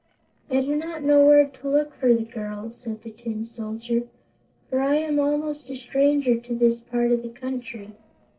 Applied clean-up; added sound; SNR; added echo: neural separator model SepFormer DNS4.